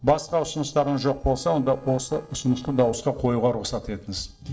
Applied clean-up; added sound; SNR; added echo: neural separator model SepFormer DNS4.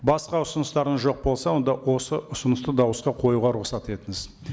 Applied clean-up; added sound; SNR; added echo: none; none; none; none.